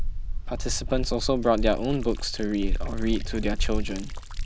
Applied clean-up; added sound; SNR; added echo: none; Liquid; -1 dB; none.